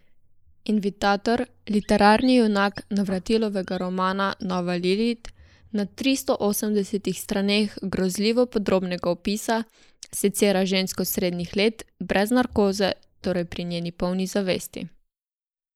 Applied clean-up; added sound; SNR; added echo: neural mask model Resemble Enhance denoiser.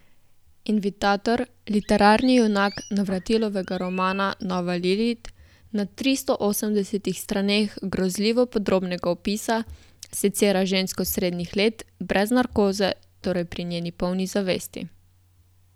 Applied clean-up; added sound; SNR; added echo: none; Chirp, tweet; 20 dB; none.